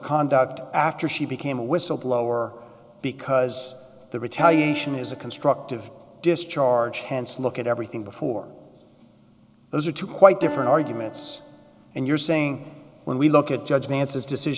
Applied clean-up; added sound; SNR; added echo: none; Piano; 14 dB; none.